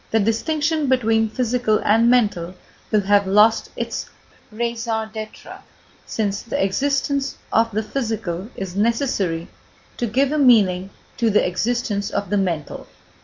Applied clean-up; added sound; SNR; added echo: none; none; none; none.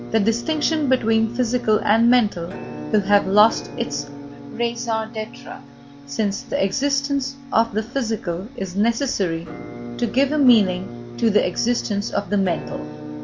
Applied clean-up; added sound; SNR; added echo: none; Musical instrument; 12 dB; none.